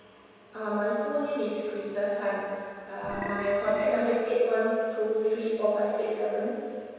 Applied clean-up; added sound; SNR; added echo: none; Burping, eructation; 11 dB; reverberation time 1.9 s.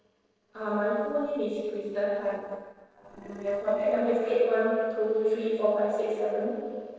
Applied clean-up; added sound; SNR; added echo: neural separator model SepFormer DNS4.